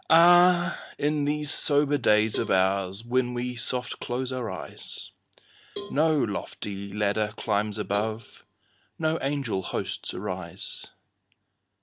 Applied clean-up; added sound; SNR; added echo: none; Cowbell; 16 dB; none.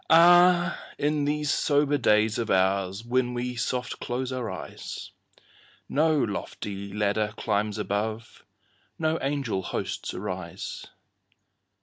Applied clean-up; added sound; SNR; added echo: none; none; none; none.